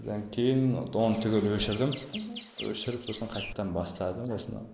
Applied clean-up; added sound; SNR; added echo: neural mask model Resemble Enhance denoiser.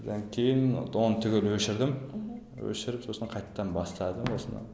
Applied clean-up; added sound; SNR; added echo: none; none; none; none.